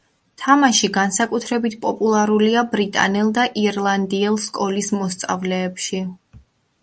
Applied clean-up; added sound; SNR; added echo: none; none; none; none.